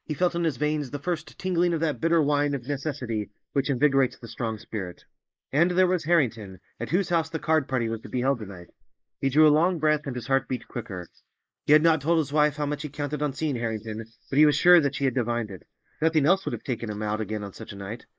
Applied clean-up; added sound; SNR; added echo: neural mask model Resemble Enhance denoiser.